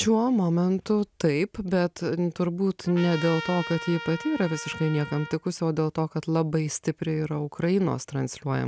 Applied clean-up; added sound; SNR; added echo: none; Trumpet; 12 dB; none.